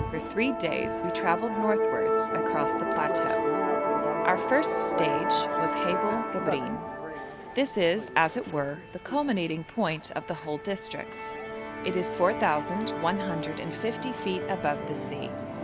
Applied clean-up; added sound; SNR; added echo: none; Musical instrument; 0 dB; none.